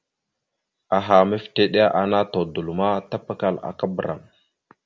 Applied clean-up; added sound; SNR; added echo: none; none; none; none.